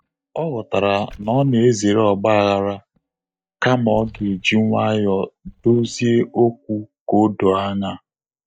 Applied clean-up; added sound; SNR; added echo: neural mask model DeepFilterNet 3.